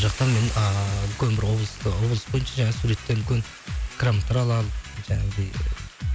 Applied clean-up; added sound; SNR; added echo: none; Boiling / Hiss; 19 dB; none.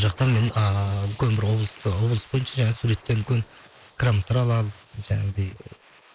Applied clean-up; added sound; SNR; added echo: neural mask model Resemble Enhance denoiser.